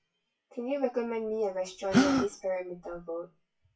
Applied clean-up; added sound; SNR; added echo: classical method WPE with log-MMSE.